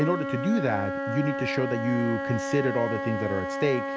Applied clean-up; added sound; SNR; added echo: none; Wind instrument, woodwind instrument; 4 dB; none.